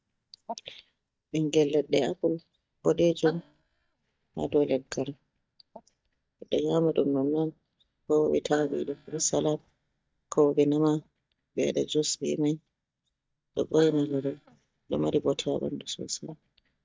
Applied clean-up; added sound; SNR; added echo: neural mask model DeepFilterNet 3.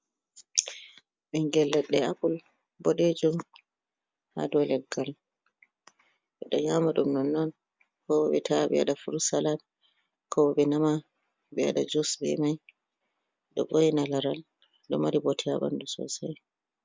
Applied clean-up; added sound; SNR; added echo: none; none; none; none.